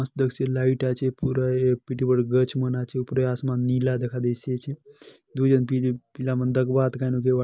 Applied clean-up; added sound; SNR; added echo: none; none; none; none.